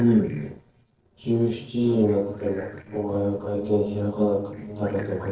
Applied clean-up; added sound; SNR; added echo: neural separator model SepFormer DNS4.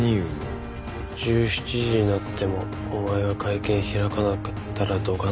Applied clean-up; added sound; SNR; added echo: none; none; none; none.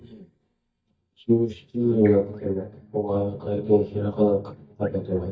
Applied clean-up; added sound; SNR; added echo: neural mask model DeepFilterNet 3.